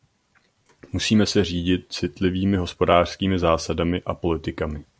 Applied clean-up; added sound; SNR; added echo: none; none; none; none.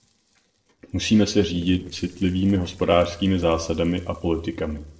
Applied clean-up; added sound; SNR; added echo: neural separator model SepFormer DNS4.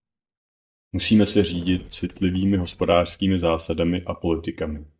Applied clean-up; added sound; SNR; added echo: neural mask model DeepFilterNet 3.